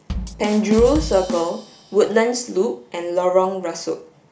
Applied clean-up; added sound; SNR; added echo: none; Bass drum / Drum kit; 11 dB; none.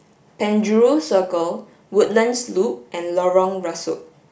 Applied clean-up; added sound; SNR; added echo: none; none; none; none.